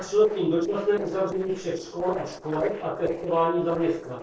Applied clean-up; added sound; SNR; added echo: neural separator model SepFormer DNS4.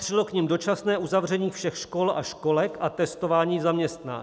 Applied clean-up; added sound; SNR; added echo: none; none; none; none.